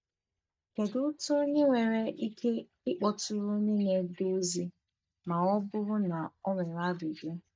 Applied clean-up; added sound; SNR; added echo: neural mask model DeepFilterNet 3.